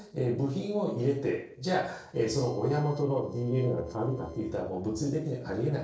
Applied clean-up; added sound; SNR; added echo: neural separator model SepFormer DNS4.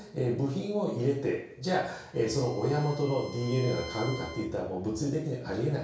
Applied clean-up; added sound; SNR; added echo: none; Bowed string instrument; 17 dB; reverberation time 0.6 s.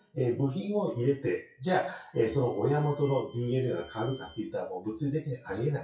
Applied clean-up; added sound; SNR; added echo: classical method WPE with log-MMSE.